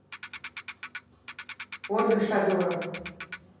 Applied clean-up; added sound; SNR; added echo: none; Ratchet, pawl; 10 dB; reverberation time 1.3 s.